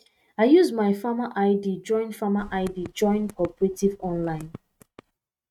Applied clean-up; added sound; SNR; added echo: neural mask model RNNoise.